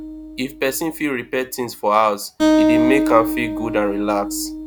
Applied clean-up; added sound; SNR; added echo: none; Acoustic guitar; 0 dB; none.